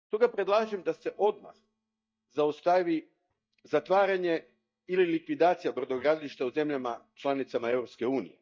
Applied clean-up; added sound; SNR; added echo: neural mask model DeepFilterNet 3.